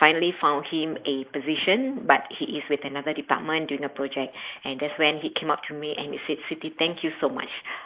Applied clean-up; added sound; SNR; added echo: neural mask model Resemble Enhance denoiser.